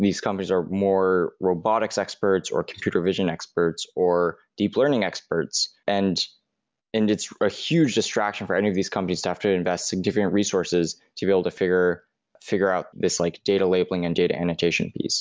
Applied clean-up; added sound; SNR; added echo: none; none; none; none.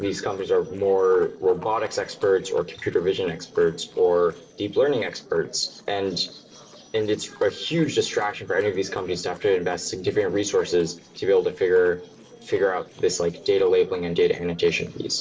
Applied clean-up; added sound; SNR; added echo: neural separator model SepFormer DNS4.